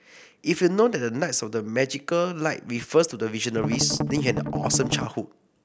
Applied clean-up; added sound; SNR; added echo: none; Strum; 2 dB; none.